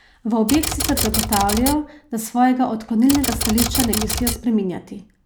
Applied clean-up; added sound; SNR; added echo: none; Typewriter; 3 dB; none.